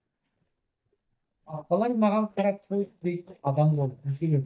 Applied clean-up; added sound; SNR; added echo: neural mask model DeepFilterNet 3.